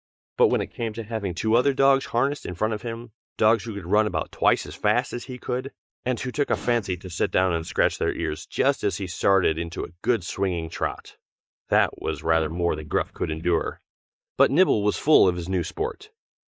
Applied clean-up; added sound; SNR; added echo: neural mask model DeepFilterNet 3.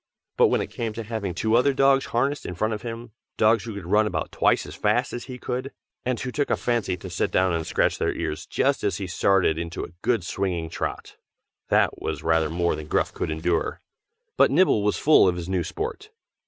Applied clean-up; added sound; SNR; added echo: neural separator model SepFormer DNS4.